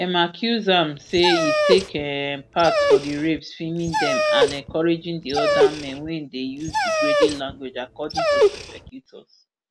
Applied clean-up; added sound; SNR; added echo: none; Dog; -2 dB; none.